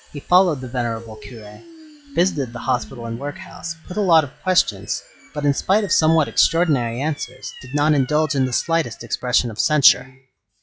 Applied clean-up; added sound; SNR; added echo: classical method log-MMSE.